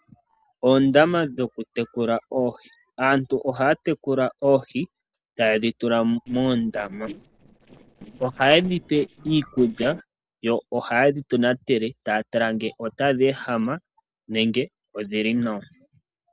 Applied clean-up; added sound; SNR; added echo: neural separator model SepFormer DNS4.